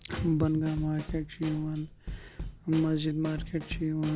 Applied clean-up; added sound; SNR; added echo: none; Snare drum / Drum kit; 11 dB; none.